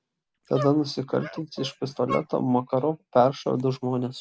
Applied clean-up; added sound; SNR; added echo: none; Dog; 15 dB; none.